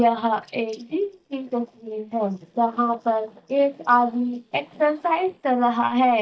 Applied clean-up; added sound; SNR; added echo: neural mask model DeepFilterNet 3.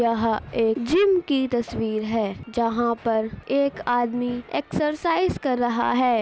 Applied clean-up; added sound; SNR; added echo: none; none; none; none.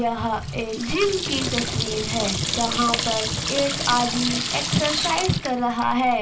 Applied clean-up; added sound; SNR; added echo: none; Sink (filling or washing) / Water tap, faucet; 3 dB; reverberation time 0.2 s.